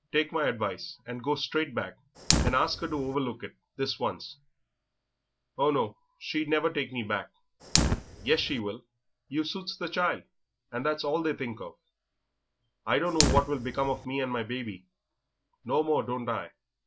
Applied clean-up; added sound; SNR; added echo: none; Fire; 5 dB; none.